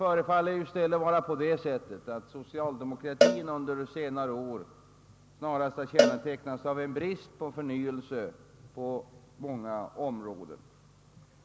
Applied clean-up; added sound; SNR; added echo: none; Cowbell; -1 dB; none.